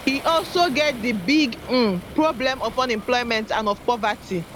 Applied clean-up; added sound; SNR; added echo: none; Waves, surf; 16 dB; none.